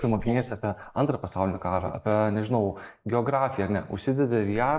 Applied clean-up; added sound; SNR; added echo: neural mask model Resemble Enhance denoiser.